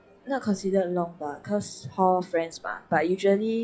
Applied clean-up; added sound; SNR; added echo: classical method WPE with log-MMSE.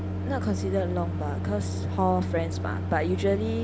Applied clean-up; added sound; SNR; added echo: none; Microwave oven; 1 dB; reverberation time 0.5 s.